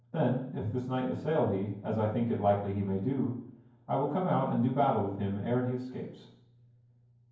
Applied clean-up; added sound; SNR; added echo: none; none; none; reverberation time 0.9 s.